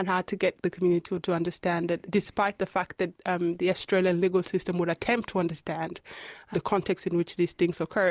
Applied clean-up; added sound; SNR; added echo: none; none; none; none.